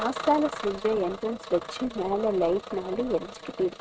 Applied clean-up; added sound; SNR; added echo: neural mask model RNNoise.